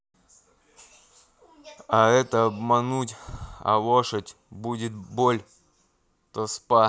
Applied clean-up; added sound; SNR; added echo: none; none; none; none.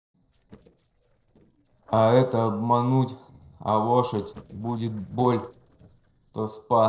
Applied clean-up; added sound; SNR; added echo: neural separator model SepFormer DNS4.